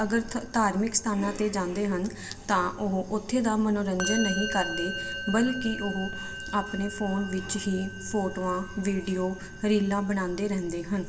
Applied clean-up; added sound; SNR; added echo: none; Musical instrument; 11 dB; reverberation time 2.4 s.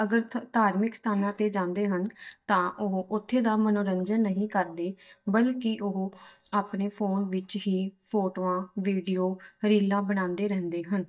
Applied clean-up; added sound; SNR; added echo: neural mask model DeepFilterNet 3.